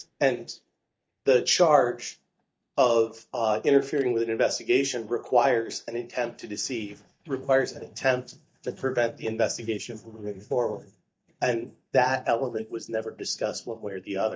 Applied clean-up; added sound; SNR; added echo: neural mask model DeepFilterNet 3.